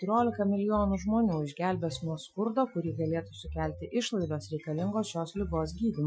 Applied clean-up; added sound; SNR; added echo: classical method Wiener filter.